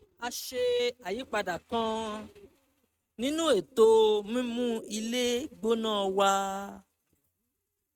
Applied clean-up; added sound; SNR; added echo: neural mask model RNNoise.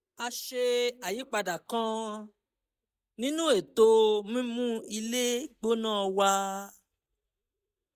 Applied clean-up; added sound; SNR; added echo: neural mask model DeepFilterNet 3.